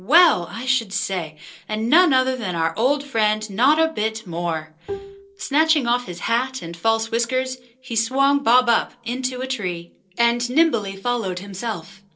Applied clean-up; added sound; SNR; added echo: neural separator model SepFormer DNS4.